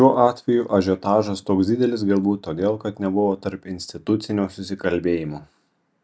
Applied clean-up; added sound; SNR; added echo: none; none; none; none.